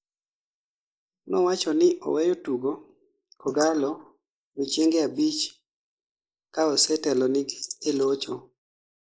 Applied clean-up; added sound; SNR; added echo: neural mask model Resemble Enhance denoiser.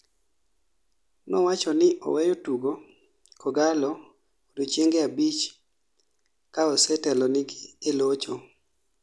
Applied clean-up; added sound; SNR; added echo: none; none; none; none.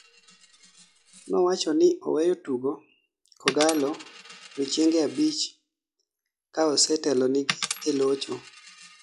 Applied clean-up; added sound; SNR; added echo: classical method log-MMSE.